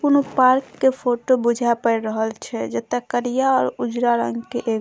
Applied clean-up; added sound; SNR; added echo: none; none; none; none.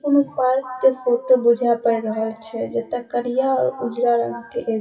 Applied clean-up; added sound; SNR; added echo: classical method WPE with log-MMSE.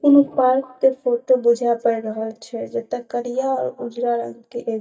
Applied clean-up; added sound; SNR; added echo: neural mask model DeepFilterNet 3.